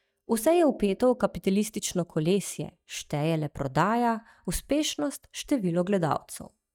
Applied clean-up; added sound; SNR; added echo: neural mask model DeepFilterNet 3.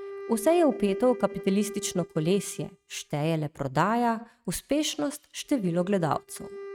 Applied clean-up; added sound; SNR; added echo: neural mask model RNNoise.